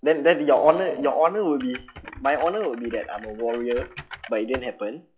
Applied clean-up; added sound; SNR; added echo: classical method log-MMSE.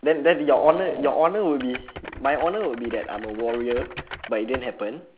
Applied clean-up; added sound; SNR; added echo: none; Typing; 15 dB; none.